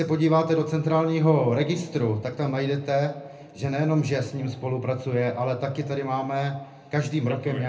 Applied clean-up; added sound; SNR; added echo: none; none; none; reverberation time 0.3 s.